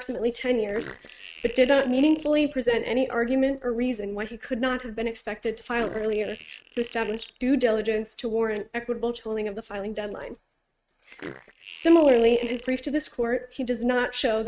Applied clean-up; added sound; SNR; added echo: neural mask model RNNoise.